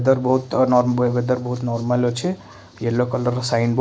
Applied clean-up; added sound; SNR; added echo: none; none; none; none.